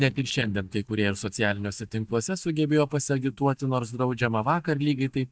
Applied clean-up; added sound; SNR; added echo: neural mask model DeepFilterNet 3.